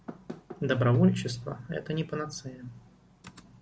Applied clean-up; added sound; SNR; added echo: none; Knock / Wood; 14 dB; none.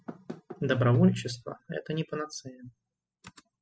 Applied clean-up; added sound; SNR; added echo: classical method spectral subtraction.